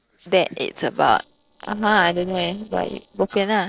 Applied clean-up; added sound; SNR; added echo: neural separator model SepFormer DNS4.